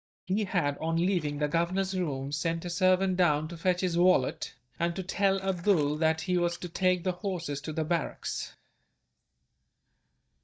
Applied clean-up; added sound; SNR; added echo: neural mask model DeepFilterNet 3.